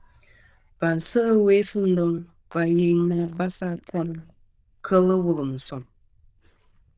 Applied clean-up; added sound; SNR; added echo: neural diffusion model UNIVERSE++.